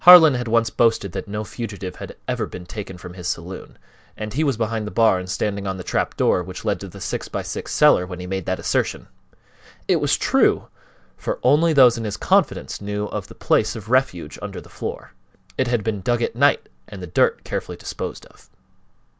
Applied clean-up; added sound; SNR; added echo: none; none; none; none.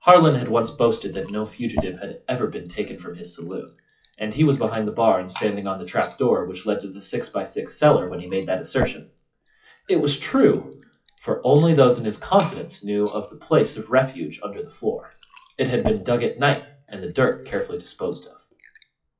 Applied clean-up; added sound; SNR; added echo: classical method WPE with log-MMSE.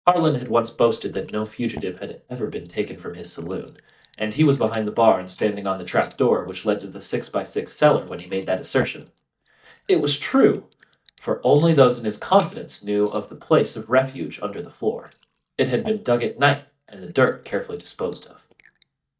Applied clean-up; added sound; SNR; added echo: neural mask model DeepFilterNet 3.